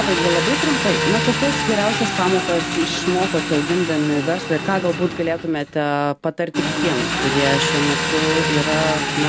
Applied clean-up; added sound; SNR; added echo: none; Engine; 1 dB; none.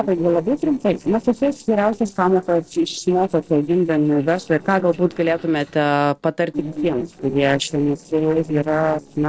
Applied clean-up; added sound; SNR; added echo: neural separator model SepFormer DNS4.